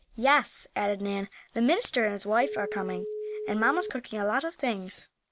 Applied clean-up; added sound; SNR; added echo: none; Telephone; 11 dB; none.